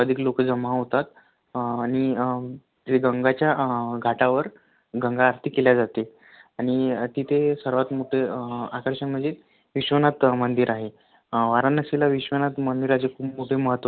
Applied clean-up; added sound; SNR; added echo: none; none; none; none.